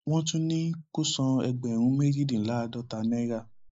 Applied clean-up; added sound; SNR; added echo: neural mask model Resemble Enhance denoiser.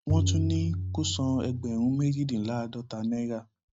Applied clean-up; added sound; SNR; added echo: neural mask model RNNoise.